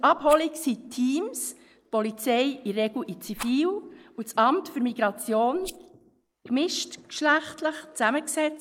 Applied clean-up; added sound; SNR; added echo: neural mask model Resemble Enhance denoiser.